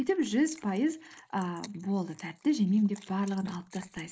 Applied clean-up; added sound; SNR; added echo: neural mask model Resemble Enhance denoiser.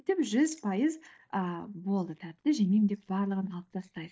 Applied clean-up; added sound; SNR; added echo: neural mask model DeepFilterNet 3.